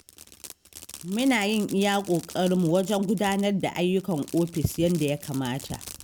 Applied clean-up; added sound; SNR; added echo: none; Fireworks; 18 dB; none.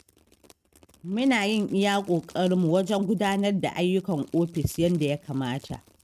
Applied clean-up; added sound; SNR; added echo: neural mask model RNNoise.